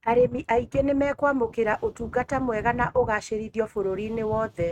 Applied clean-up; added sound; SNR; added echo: neural mask model RNNoise.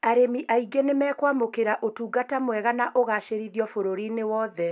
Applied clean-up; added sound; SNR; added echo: none; none; none; none.